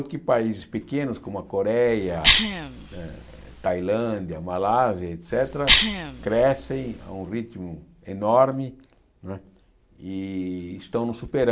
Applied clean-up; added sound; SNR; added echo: none; Cough; -1 dB; none.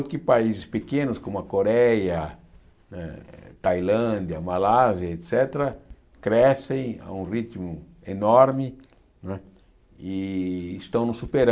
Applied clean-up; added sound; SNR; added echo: none; none; none; none.